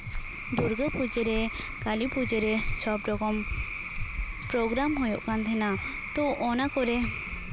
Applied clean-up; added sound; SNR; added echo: none; Cricket / Frog; 5 dB; none.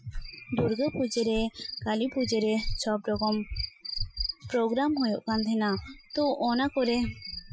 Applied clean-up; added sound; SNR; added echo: classical method Wiener filter.